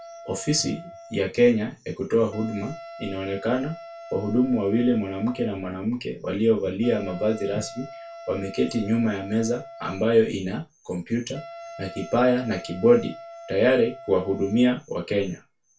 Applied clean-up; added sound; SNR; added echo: none; Wind instrument, woodwind instrument; 18 dB; reverberation time 0.2 s.